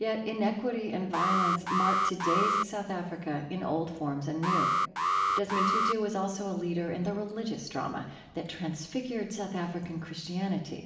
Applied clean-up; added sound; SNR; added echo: none; Alarm; -4 dB; reverberation time 1.0 s.